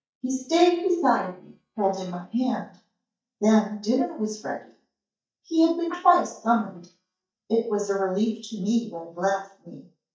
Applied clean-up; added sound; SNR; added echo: neural mask model DeepFilterNet 3.